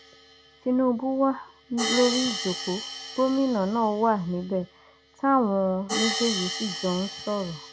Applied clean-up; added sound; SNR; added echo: none; Hi-hat; 8 dB; none.